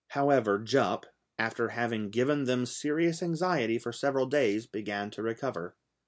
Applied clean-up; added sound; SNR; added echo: none; none; none; none.